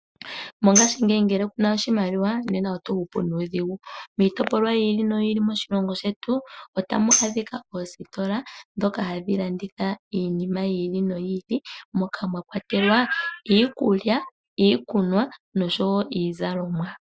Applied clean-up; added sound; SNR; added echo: classical method Wiener filter.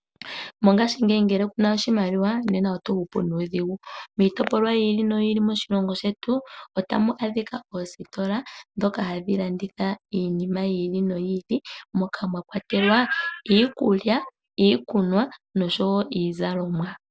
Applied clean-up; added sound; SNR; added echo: none; none; none; none.